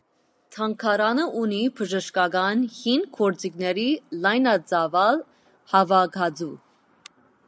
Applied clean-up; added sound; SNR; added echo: none; none; none; none.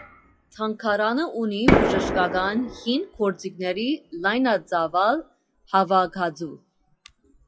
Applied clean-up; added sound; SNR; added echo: classical method WPE with log-MMSE.